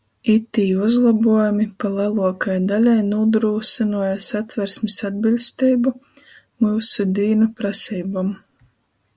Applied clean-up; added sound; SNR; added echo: none; none; none; none.